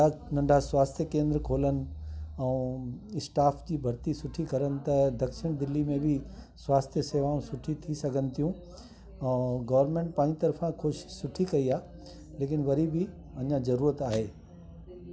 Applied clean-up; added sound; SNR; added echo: none; none; none; none.